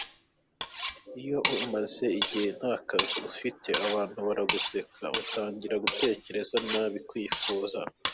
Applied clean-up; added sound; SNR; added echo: none; Cutlery, silverware; -2 dB; none.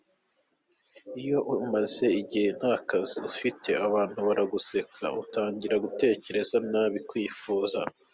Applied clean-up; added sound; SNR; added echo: none; none; none; none.